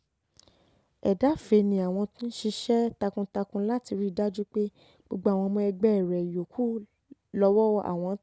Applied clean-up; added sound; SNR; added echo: none; none; none; none.